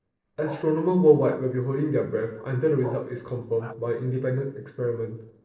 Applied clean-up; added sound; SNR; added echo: neural separator model SepFormer DNS4.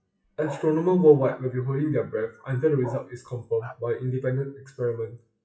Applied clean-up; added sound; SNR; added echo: classical method WPE with log-MMSE.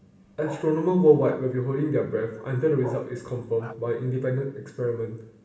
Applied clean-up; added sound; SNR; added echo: none; Bark; 19 dB; reverberation time 0.6 s.